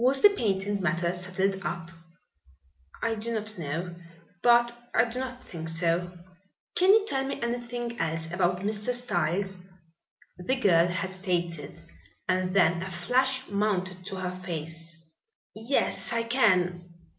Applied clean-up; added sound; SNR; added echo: none; none; none; none.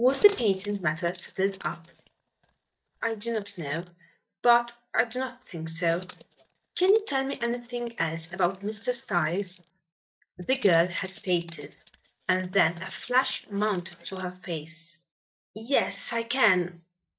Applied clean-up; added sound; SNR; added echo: neural mask model DeepFilterNet 3.